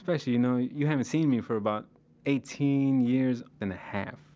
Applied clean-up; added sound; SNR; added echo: none; none; none; none.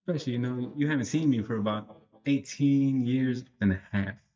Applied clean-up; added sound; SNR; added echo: neural mask model DeepFilterNet 3.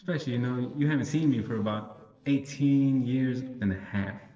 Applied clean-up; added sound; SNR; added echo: neural separator model SepFormer DNS4.